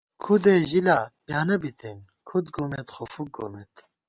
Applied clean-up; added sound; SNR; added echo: none; none; none; none.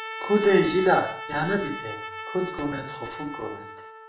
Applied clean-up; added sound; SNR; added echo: none; Trumpet; 10 dB; reverberation time 0.5 s.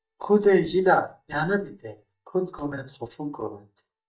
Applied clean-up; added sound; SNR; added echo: neural mask model DeepFilterNet 3.